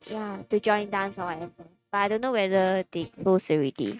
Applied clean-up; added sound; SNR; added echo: neural mask model RNNoise.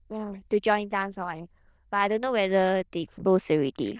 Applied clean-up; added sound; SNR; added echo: neural diffusion model UNIVERSE++.